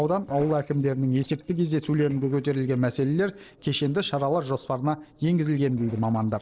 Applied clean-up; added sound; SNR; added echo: neural separator model SepFormer DNS4.